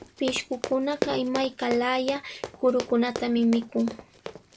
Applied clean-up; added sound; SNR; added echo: none; Run; 11 dB; none.